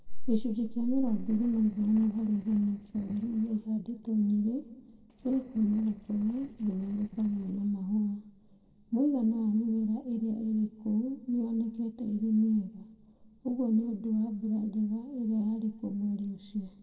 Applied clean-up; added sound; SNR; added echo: neural separator model SepFormer DNS4.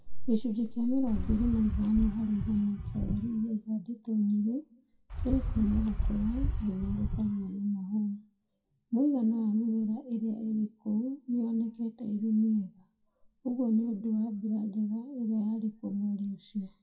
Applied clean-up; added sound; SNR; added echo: classical method WPE with log-MMSE.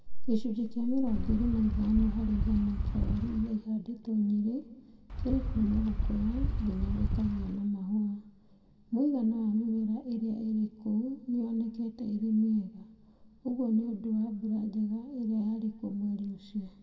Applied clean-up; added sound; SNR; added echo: none; Wind; 1 dB; reverberation time 1.5 s.